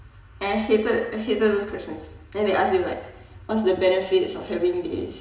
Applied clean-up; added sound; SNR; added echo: none; none; none; reverberation time 1.0 s.